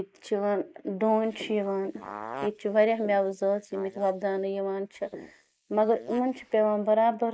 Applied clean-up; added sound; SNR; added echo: neural mask model Resemble Enhance denoiser.